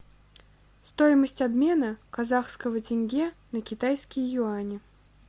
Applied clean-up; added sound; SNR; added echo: none; none; none; none.